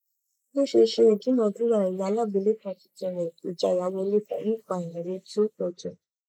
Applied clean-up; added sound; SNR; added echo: neural mask model Resemble Enhance denoiser.